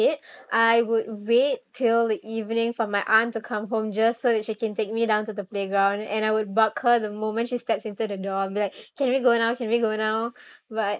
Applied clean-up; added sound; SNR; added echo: neural mask model Resemble Enhance denoiser.